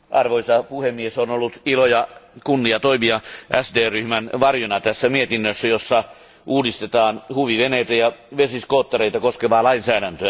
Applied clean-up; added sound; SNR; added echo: none; none; none; none.